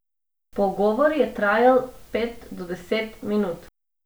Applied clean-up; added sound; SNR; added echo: none; none; none; none.